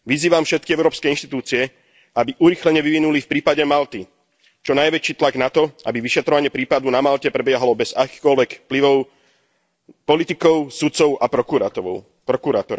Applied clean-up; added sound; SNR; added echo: none; none; none; none.